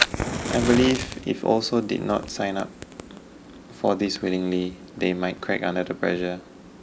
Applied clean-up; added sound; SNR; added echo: none; Fire; 8 dB; none.